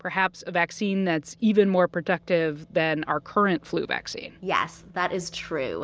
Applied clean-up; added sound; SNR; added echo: none; none; none; none.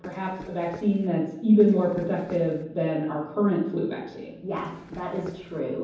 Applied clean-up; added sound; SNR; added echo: none; Run; 19 dB; reverberation time 0.9 s.